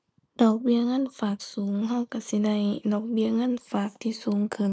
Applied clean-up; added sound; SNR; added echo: none; none; none; none.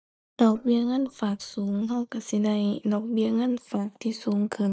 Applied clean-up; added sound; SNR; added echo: neural mask model DeepFilterNet 3.